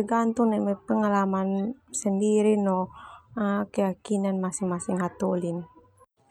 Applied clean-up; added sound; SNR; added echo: none; none; none; none.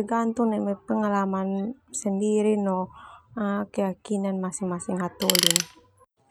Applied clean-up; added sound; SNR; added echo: none; Tools; -2 dB; none.